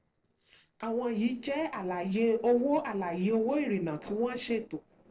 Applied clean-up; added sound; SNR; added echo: neural separator model SepFormer DNS4.